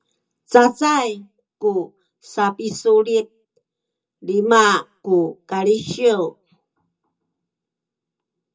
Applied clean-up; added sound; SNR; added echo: none; none; none; reverberation time 0.2 s.